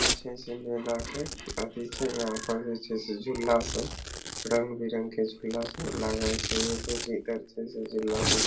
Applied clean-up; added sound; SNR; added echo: none; Domestic sounds, home sounds; 3 dB; reverberation time 0.2 s.